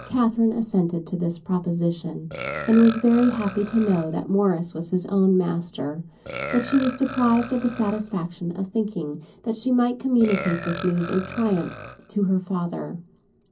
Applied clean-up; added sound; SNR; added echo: none; Burping, eructation; 15 dB; reverberation time 0.4 s.